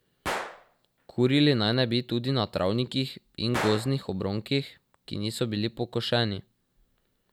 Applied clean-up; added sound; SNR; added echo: none; Gunshot, gunfire; 13 dB; none.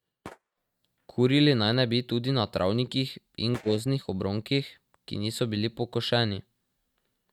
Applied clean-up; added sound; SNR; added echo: neural mask model RNNoise.